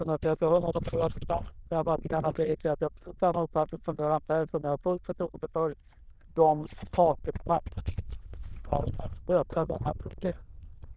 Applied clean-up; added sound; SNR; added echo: neural diffusion model UNIVERSE++.